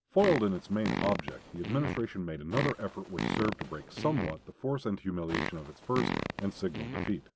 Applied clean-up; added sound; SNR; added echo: none; Fart; 4 dB; none.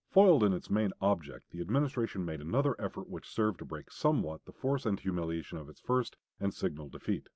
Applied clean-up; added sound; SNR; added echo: none; none; none; none.